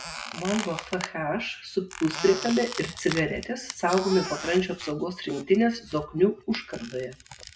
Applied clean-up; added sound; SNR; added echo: none; Squeak; 12 dB; none.